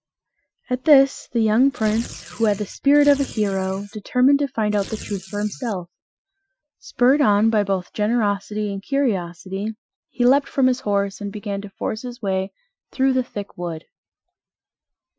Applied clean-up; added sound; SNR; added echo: classical method Wiener filter.